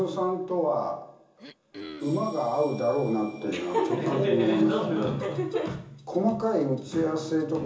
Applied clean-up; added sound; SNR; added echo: none; Cough; 16 dB; reverberation time 0.7 s.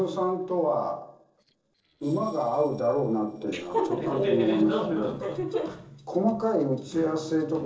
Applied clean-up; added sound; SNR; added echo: neural separator model SepFormer DNS4.